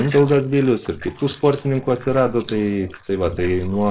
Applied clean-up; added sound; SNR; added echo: neural mask model Resemble Enhance denoiser.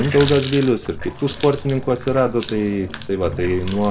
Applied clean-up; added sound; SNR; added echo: none; Water tap, faucet; 11 dB; none.